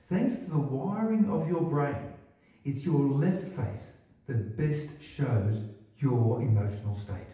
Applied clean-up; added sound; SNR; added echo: none; none; none; reverberation time 0.9 s.